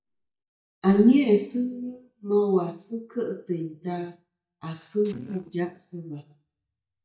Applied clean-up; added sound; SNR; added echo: neural mask model DeepFilterNet 3.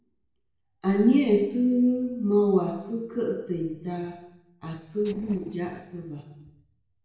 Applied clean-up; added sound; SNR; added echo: neural separator model SepFormer DNS4.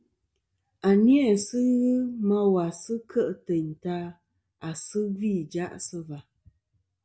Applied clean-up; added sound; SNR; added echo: none; none; none; none.